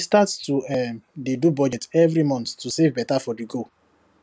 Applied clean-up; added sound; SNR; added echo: none; none; none; none.